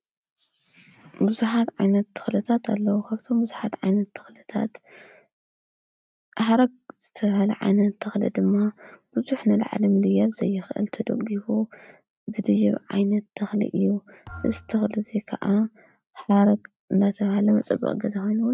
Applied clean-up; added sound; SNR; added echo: neural mask model RNNoise.